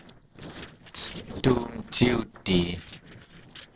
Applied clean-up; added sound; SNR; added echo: neural separator model SepFormer DNS4.